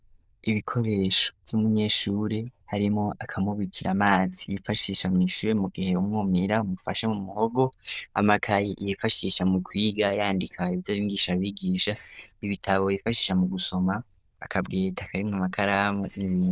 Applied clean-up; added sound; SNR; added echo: neural diffusion model UNIVERSE++.